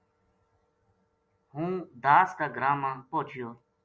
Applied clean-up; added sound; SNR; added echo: none; none; none; none.